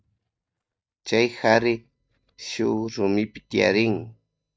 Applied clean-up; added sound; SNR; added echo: neural mask model DeepFilterNet 3.